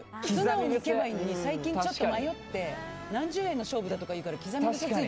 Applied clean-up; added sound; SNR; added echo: none; none; none; none.